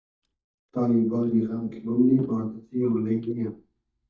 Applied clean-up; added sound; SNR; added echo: neural mask model DeepFilterNet 3.